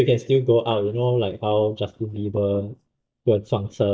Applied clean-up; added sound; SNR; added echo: neural mask model DeepFilterNet 3.